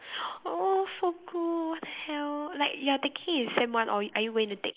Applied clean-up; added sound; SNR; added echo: neural mask model Resemble Enhance denoiser.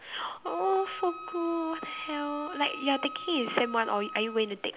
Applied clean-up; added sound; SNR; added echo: none; Wind instrument, woodwind instrument; 11 dB; none.